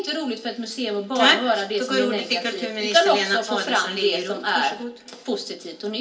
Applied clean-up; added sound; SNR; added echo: none; none; none; reverberation time 0.3 s.